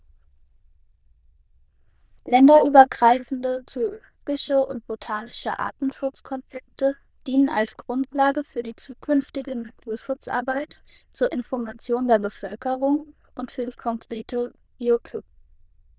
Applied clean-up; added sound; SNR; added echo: neural diffusion model UNIVERSE++.